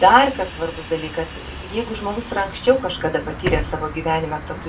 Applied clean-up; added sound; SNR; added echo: none; Bus; 10 dB; reverberation time 0.2 s.